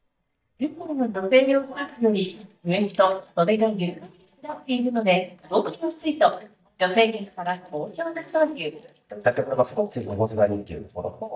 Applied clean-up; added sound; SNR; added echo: neural mask model DeepFilterNet 3.